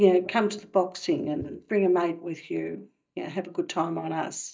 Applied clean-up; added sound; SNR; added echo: neural mask model DeepFilterNet 3.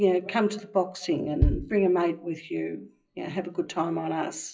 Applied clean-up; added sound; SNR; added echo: classical method WPE with log-MMSE.